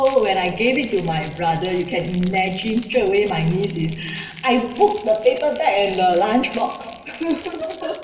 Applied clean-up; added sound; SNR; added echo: none; Crackle; 11 dB; reverberation time 2.3 s.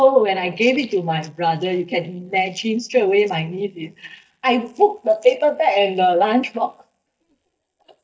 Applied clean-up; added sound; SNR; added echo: neural mask model DeepFilterNet 3.